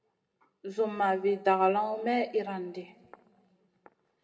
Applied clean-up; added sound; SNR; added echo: none; none; none; reverberation time 2.3 s.